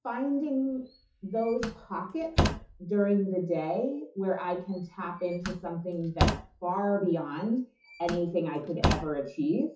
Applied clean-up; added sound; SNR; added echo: classical method WPE with log-MMSE.